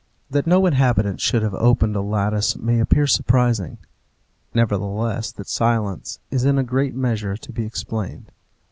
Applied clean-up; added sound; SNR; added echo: none; none; none; none.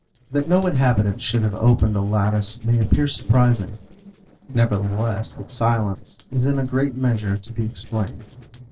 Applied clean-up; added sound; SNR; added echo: neural separator model SepFormer DNS4.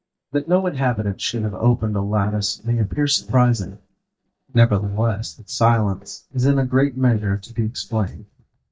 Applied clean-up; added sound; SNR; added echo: neural mask model DeepFilterNet 3.